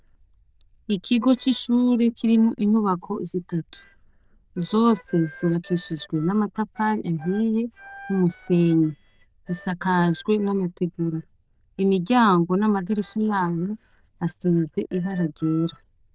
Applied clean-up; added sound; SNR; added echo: neural diffusion model UNIVERSE++.